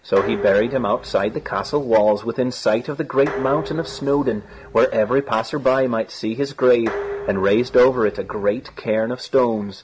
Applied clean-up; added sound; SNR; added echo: none; Dishes, pots, and pans; 14 dB; none.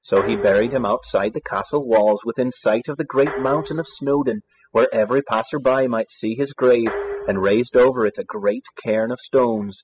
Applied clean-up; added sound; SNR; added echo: classical method spectral subtraction.